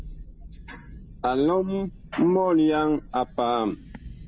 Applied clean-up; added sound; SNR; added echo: none; Thunderstorm; 18 dB; none.